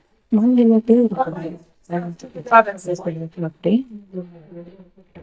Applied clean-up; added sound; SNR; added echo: neural mask model DeepFilterNet 3.